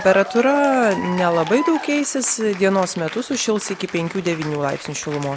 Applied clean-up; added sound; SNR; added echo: none; Applause / Cheering; 12 dB; none.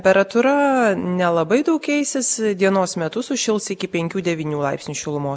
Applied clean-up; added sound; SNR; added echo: none; none; none; none.